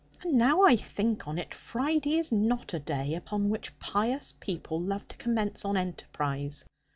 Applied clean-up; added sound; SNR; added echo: none; none; none; none.